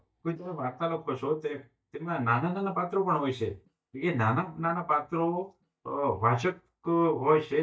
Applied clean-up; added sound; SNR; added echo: neural mask model DeepFilterNet 3.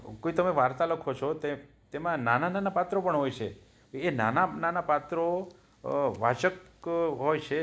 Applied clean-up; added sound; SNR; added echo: none; none; none; none.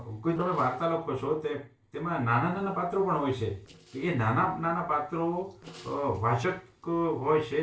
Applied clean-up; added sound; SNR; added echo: neural separator model SepFormer DNS4.